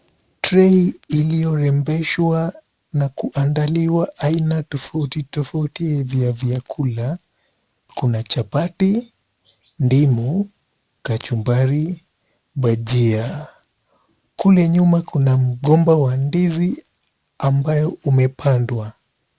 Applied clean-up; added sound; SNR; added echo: none; none; none; none.